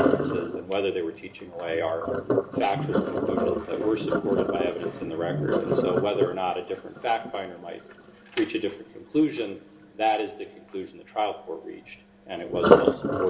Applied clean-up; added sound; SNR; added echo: none; Sink (filling or washing); -1 dB; reverberation time 1.7 s.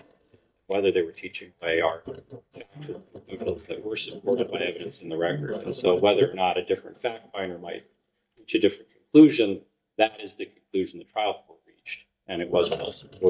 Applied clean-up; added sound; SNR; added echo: neural mask model DeepFilterNet 3.